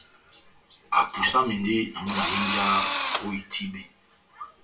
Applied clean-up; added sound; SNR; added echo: none; Engine / Drill; -1 dB; reverberation time 0.3 s.